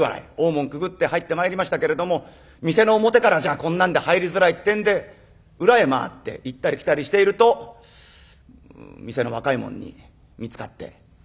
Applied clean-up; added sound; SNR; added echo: none; none; none; none.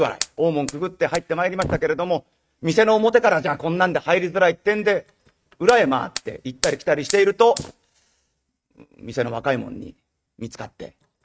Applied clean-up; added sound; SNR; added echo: neural mask model RNNoise.